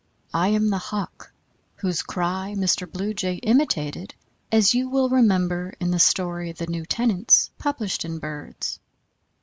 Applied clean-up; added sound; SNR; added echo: none; none; none; none.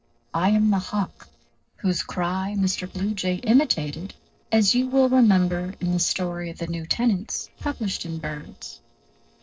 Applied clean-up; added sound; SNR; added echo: neural separator model SepFormer DNS4.